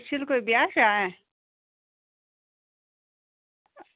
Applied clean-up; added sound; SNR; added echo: none; none; none; none.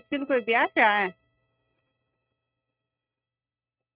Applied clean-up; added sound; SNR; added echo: neural mask model RNNoise.